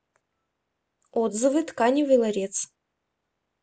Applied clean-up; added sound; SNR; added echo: none; none; none; none.